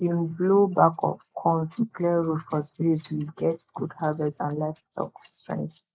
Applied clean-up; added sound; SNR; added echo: neural mask model Resemble Enhance denoiser.